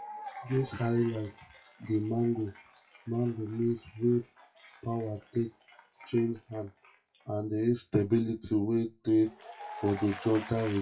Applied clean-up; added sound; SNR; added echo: classical method WPE with log-MMSE.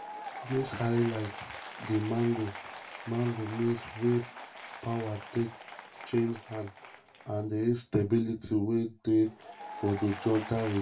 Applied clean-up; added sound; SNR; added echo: none; Applause / Crowd; 14 dB; reverberation time 0.2 s.